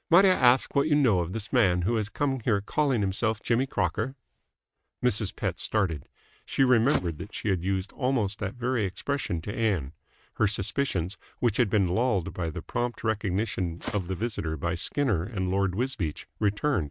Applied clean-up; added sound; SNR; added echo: neural mask model RNNoise.